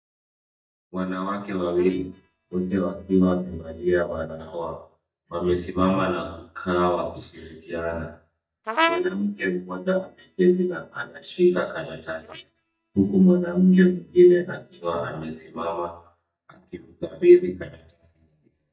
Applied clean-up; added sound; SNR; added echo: neural mask model DeepFilterNet 3.